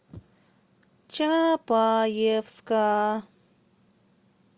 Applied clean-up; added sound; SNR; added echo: none; none; none; none.